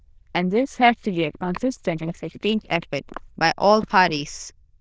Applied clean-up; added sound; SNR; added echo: neural diffusion model UNIVERSE++.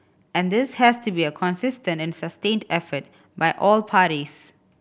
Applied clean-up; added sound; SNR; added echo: none; none; none; none.